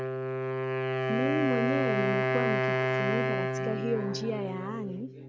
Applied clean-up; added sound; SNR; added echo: none; Wind instrument, woodwind instrument; -4 dB; none.